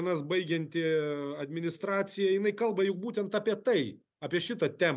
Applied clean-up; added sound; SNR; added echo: none; none; none; none.